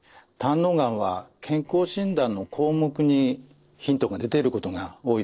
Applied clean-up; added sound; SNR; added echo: neural separator model SepFormer DNS4.